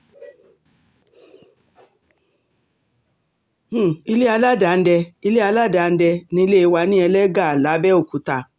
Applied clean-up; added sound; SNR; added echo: none; none; none; none.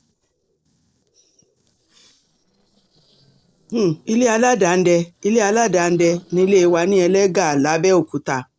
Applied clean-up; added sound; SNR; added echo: neural separator model SepFormer DNS4.